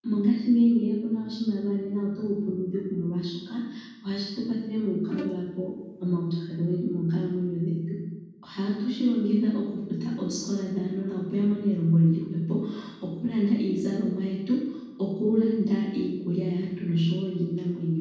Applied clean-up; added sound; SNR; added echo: none; Bowed string instrument; 15 dB; reverberation time 1.1 s.